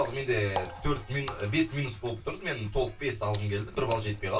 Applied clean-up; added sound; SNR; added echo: none; Water / Splash, splatter; 11 dB; reverberation time 0.2 s.